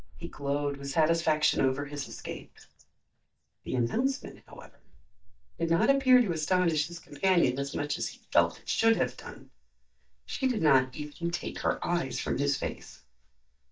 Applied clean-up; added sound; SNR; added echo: neural mask model DeepFilterNet 3.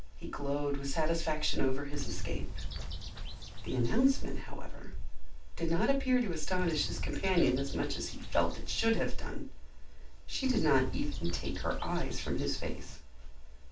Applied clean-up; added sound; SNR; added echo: none; Bird; 10 dB; reverberation time 0.2 s.